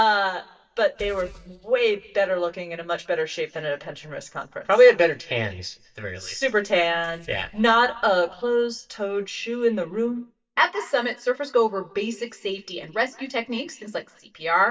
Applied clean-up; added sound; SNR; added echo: neural mask model DeepFilterNet 3.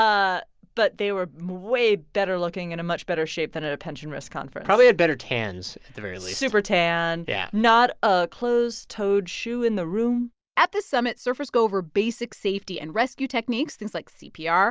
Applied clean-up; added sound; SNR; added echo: none; none; none; none.